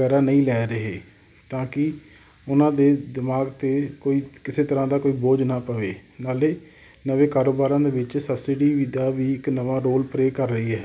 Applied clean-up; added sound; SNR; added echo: none; none; none; none.